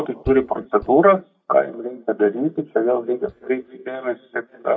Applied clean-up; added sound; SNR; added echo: neural mask model DeepFilterNet 3.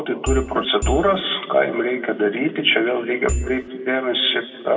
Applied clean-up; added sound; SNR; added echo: none; Marimba, xylophone / Wood; 3 dB; reverberation time 1.3 s.